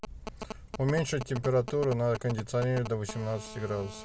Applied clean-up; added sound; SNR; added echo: none; Telephone; 13 dB; none.